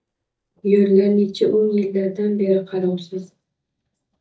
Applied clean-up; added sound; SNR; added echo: neural mask model DeepFilterNet 3.